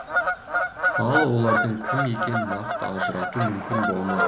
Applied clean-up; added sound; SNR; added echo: none; Bird vocalization, bird call, bird song / Fowl; -1 dB; none.